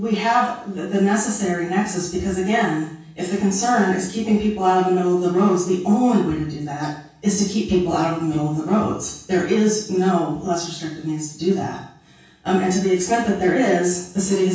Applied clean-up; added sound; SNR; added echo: none; none; none; reverberation time 0.7 s.